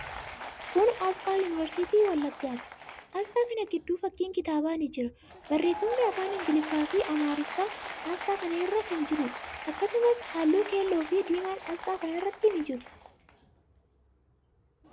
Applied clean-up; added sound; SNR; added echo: none; Applause / Crowd; 12 dB; none.